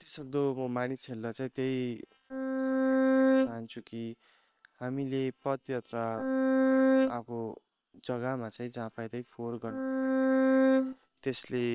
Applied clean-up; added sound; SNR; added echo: neural separator model SepFormer WHAM!.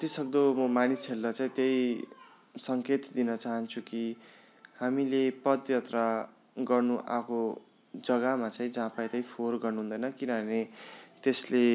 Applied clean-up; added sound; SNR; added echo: none; none; none; none.